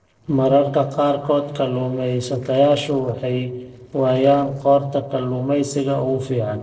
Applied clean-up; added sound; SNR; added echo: neural separator model SepFormer DNS4.